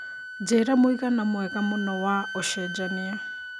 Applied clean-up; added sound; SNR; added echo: none; Wind instrument, woodwind instrument; 10 dB; none.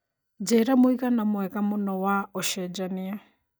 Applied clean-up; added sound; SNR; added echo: neural mask model DeepFilterNet 3.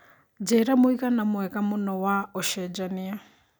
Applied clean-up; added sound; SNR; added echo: none; none; none; none.